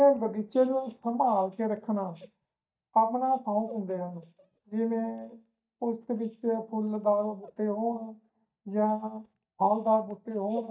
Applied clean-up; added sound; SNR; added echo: neural mask model DeepFilterNet 3.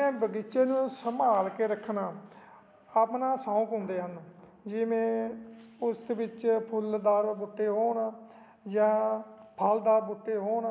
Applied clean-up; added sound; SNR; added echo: none; none; none; none.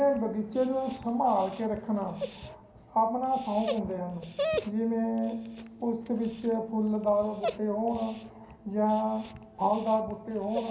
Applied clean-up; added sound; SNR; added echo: none; Dog; 11 dB; reverberation time 0.5 s.